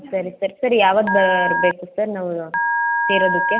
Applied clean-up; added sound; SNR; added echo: none; Telephone; 2 dB; none.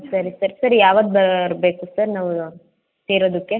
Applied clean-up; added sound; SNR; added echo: neural mask model Resemble Enhance denoiser.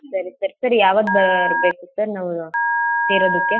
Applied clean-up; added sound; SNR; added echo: classical method Wiener filter.